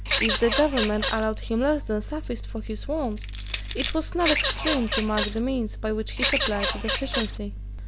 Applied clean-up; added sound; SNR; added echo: none; Crushing + Bird vocalization, bird call, bird song / Fowl; 2 dB; none.